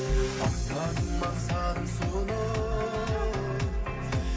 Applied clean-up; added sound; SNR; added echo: none; none; none; reverberation time 0.2 s.